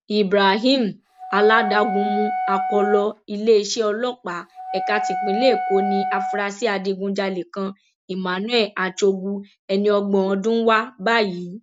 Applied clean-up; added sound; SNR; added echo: none; Wind instrument, woodwind instrument; 5 dB; none.